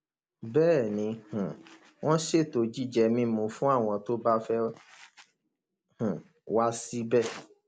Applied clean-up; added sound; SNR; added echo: none; none; none; none.